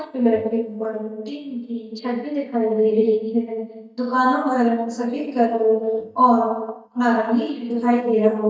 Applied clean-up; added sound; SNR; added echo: neural mask model DeepFilterNet 3.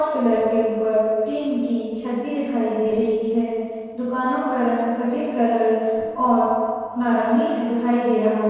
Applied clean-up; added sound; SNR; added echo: neural separator model SepFormer DNS4.